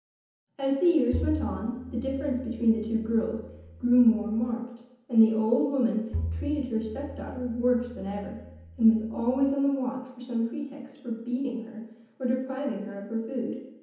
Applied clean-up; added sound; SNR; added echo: none; Bowed string instrument; 10 dB; reverberation time 1.0 s.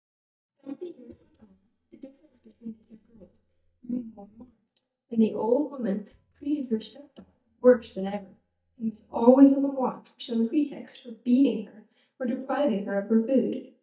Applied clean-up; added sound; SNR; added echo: neural mask model DeepFilterNet 3.